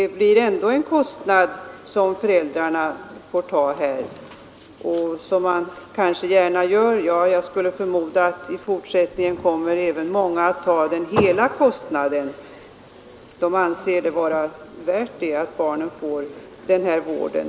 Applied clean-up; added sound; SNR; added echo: none; none; none; none.